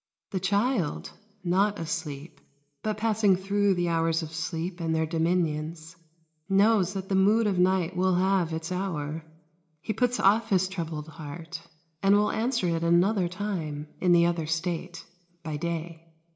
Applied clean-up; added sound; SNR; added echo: none; none; none; reverberation time 0.6 s.